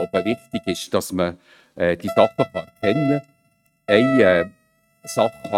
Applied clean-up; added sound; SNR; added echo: neural mask model RNNoise.